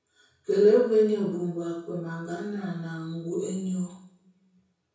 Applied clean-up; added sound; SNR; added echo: none; none; none; reverberation time 0.6 s.